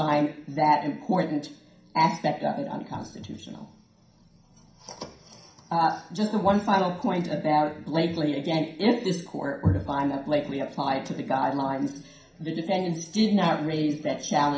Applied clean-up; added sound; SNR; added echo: none; none; none; reverberation time 0.5 s.